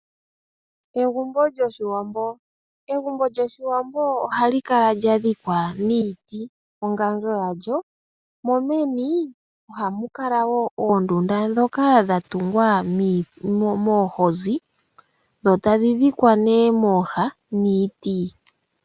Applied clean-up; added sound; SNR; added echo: none; none; none; none.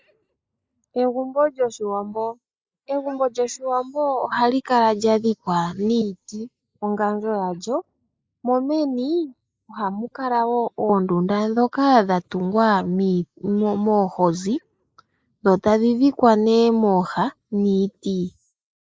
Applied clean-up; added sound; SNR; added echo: neural mask model Resemble Enhance denoiser.